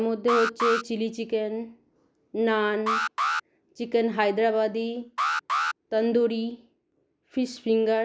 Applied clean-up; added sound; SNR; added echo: neural mask model Resemble Enhance denoiser.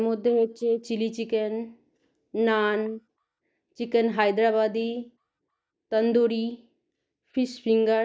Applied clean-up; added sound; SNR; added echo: neural mask model DeepFilterNet 3.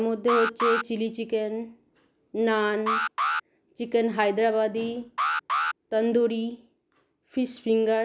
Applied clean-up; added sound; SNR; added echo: none; Alarm; 4 dB; none.